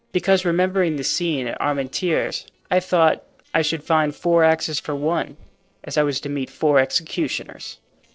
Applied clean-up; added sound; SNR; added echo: neural separator model SepFormer DNS4.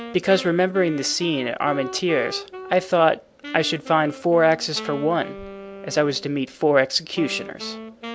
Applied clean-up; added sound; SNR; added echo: none; Wind instrument, woodwind instrument; 14 dB; none.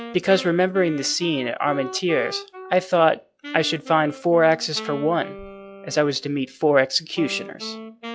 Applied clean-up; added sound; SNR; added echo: classical method log-MMSE.